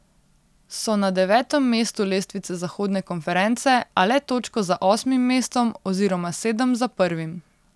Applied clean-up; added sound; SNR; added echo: none; none; none; none.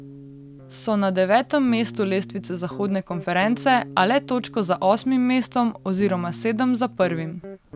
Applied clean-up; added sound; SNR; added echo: none; Guitar; 17 dB; none.